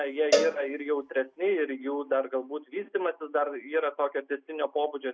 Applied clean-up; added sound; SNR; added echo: none; Cowbell; 2 dB; none.